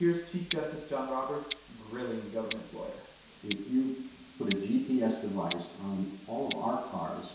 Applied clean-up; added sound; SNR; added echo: none; Tick-tock; -2 dB; reverberation time 0.7 s.